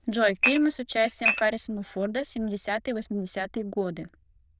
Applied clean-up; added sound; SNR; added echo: neural diffusion model UNIVERSE++.